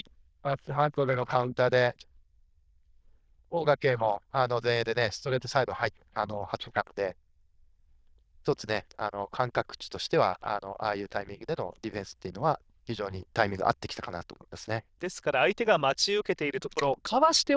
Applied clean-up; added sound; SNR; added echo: neural diffusion model UNIVERSE++.